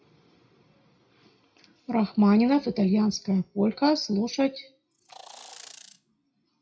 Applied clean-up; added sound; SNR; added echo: classical method WPE with log-MMSE.